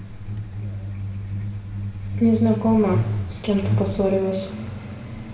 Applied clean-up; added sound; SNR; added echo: none; Truck; 3 dB; reverberation time 0.6 s.